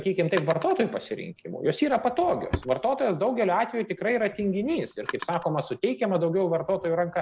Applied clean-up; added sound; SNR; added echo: none; Drawer open or close; 16 dB; none.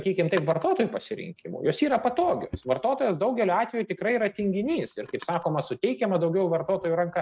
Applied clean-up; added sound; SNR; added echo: neural mask model RNNoise.